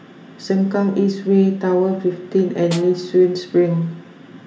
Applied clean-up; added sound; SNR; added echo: none; Snare drum; 20 dB; reverberation time 1.7 s.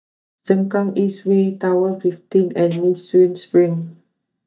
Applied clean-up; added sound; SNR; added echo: neural mask model DeepFilterNet 3.